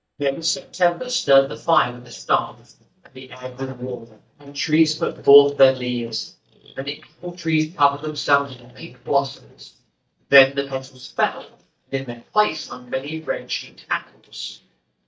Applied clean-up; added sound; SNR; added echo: neural mask model DeepFilterNet 3.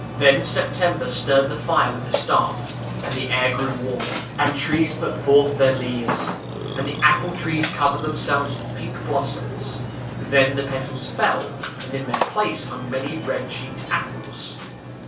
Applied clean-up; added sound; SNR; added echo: none; Burping, eructation; 6 dB; reverberation time 0.3 s.